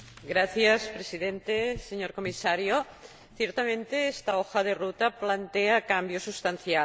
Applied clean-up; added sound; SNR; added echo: none; none; none; none.